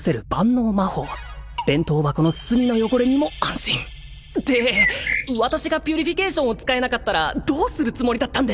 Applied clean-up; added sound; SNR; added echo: none; Bird; 2 dB; none.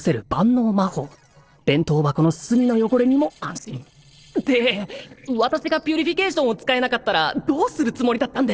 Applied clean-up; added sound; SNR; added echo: neural separator model SepFormer DNS4.